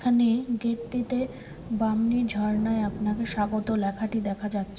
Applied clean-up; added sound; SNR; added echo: none; Rain / Thunderstorm; 15 dB; reverberation time 2.4 s.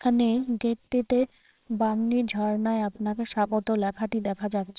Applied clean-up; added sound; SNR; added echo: neural separator model SepFormer WHAMR!.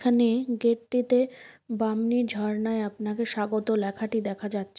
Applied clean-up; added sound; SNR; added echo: none; none; none; none.